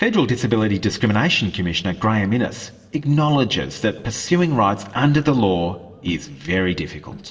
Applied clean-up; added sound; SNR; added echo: neural separator model SepFormer DNS4.